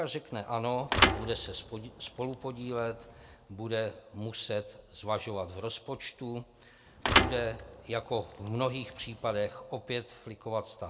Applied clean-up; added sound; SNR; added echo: none; Thump, thud; -4 dB; reverberation time 0.4 s.